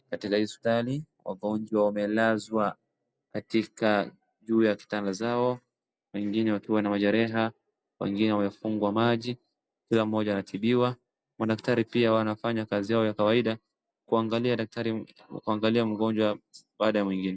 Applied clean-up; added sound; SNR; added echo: none; none; none; none.